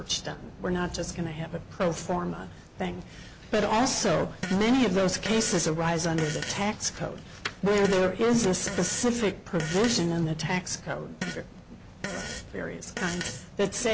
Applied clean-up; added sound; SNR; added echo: none; Fart; 12 dB; none.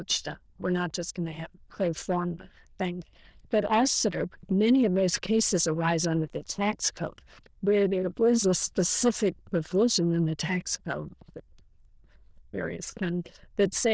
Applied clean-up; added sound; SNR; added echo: neural diffusion model UNIVERSE++.